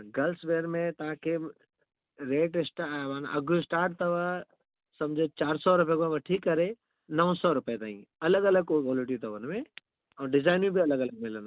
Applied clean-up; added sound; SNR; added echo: none; none; none; none.